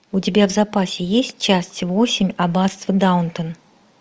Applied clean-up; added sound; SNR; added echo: none; none; none; none.